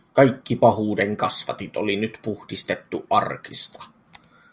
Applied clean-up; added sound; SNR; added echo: none; none; none; none.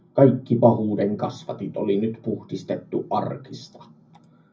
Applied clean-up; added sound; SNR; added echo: none; none; none; reverberation time 0.4 s.